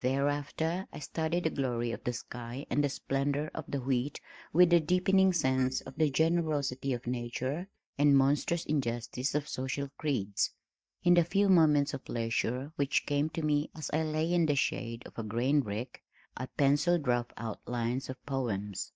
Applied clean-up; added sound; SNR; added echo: neural mask model DeepFilterNet 3.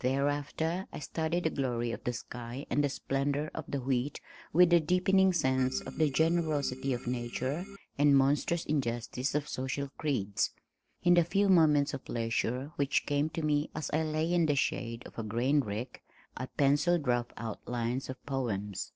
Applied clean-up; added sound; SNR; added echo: neural separator model SepFormer DNS4.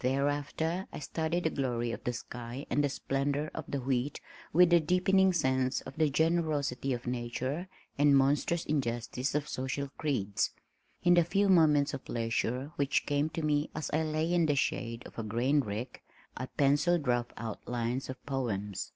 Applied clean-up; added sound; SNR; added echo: none; none; none; none.